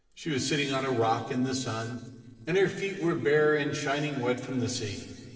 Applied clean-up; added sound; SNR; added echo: neural separator model SepFormer DNS4.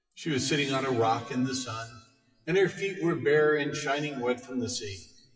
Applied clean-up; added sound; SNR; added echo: classical method WPE with log-MMSE.